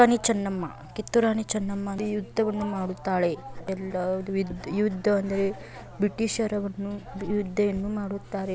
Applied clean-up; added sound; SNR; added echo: none; Writing; 17 dB; none.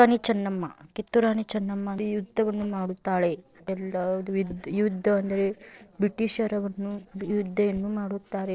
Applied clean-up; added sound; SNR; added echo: neural separator model SepFormer DNS4.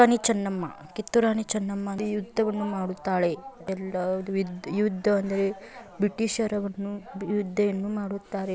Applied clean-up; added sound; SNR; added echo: none; none; none; none.